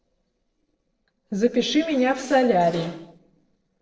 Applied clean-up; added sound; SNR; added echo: neural separator model SepFormer DNS4.